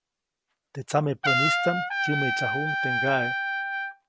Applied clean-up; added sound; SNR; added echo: none; Trumpet; -2 dB; none.